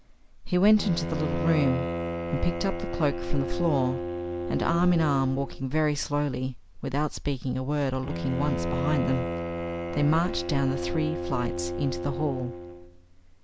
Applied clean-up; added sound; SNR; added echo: none; Bowed string instrument; 5 dB; none.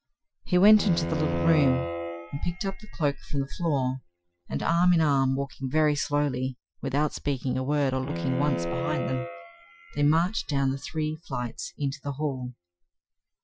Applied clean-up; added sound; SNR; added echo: classical method Wiener filter.